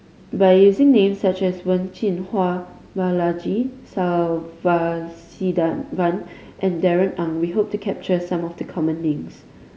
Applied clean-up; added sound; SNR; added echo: none; none; none; none.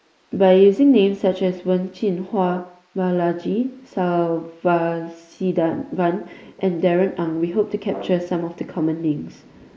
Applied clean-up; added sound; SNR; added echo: neural mask model Resemble Enhance denoiser.